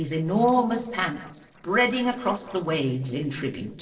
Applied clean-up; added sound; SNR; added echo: neural separator model SepFormer DNS4.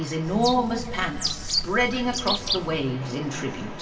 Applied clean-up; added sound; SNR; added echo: none; Bird; 5 dB; reverberation time 2.2 s.